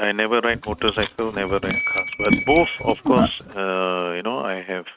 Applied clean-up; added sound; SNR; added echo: neural mask model RNNoise.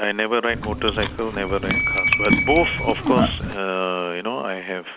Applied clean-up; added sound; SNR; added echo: none; Chewing, mastication + Glass / Bell; -1 dB; none.